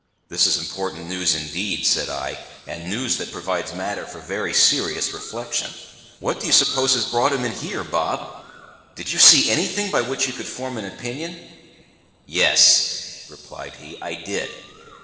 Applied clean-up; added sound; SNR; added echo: neural separator model SepFormer DNS4.